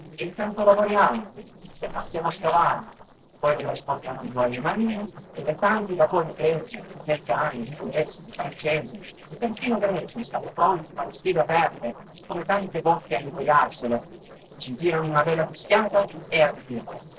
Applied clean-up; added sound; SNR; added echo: neural separator model SepFormer DNS4.